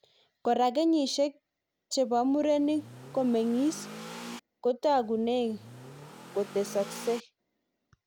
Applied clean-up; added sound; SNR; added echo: none; Accelerating, revving, vroom / Car; 15 dB; none.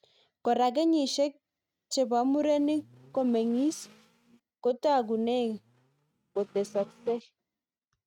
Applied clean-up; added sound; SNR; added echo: neural mask model RNNoise.